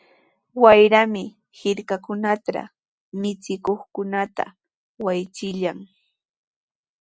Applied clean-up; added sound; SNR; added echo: none; none; none; none.